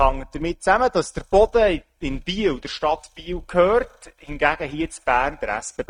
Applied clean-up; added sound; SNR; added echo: neural mask model RNNoise.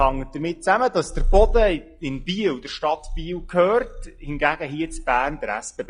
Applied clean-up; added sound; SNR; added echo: classical method log-MMSE.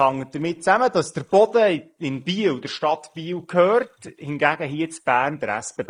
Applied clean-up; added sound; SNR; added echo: neural mask model Resemble Enhance denoiser.